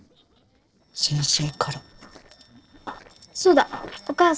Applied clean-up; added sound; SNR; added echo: neural separator model SepFormer DNS4.